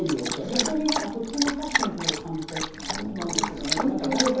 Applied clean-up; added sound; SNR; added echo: none; Dog; 2 dB; reverberation time 0.9 s.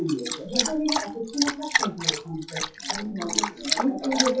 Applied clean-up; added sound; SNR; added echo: classical method WPE with log-MMSE.